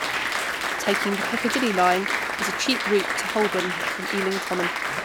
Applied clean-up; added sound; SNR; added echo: none; Applause; 0 dB; none.